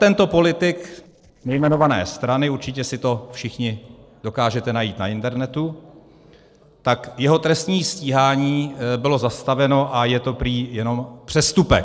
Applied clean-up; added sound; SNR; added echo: neural separator model SepFormer DNS4.